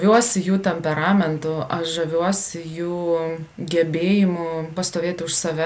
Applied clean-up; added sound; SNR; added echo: none; none; none; none.